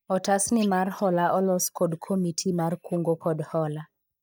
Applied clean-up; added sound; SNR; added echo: neural mask model DeepFilterNet 3.